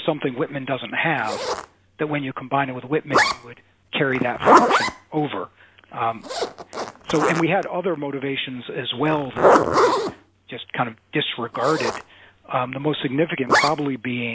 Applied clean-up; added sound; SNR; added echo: none; Zipper (clothing); -1 dB; none.